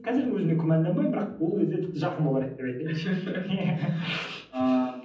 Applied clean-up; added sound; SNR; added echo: none; none; none; reverberation time 0.6 s.